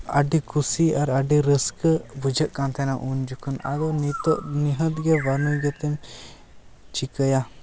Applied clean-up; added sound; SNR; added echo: none; none; none; none.